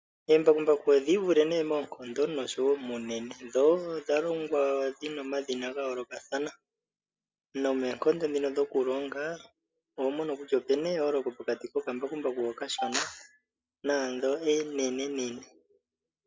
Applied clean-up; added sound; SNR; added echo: none; none; none; none.